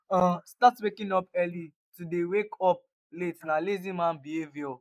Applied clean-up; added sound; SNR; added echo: neural mask model Resemble Enhance denoiser.